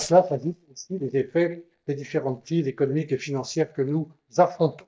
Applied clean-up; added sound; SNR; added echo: neural mask model DeepFilterNet 3.